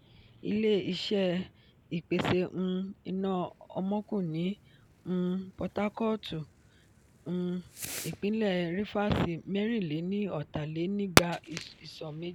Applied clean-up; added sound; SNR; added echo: none; Fireworks; 7 dB; none.